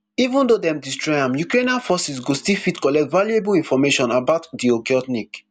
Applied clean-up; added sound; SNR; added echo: none; none; none; none.